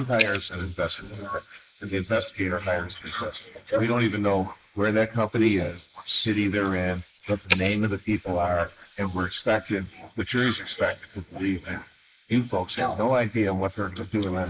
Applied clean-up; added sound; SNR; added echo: neural mask model Resemble Enhance denoiser.